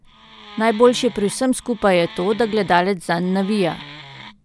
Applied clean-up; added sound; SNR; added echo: none; Wood; 20 dB; none.